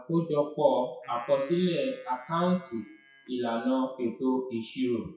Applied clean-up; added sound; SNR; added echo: classical method WPE with log-MMSE.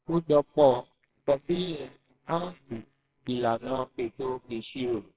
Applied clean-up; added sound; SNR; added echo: neural separator model SepFormer WHAMR!.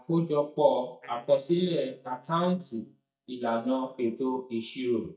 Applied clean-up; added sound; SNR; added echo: neural mask model DeepFilterNet 3.